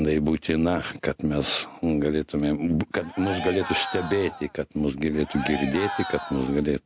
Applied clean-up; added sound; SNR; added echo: none; Cheering; 9 dB; none.